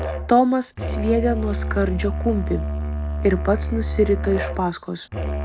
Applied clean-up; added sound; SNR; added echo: none; Musical instrument; 3 dB; none.